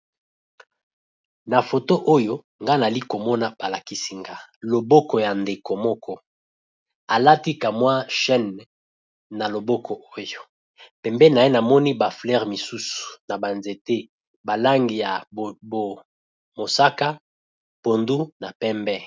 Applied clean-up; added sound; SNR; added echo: none; none; none; none.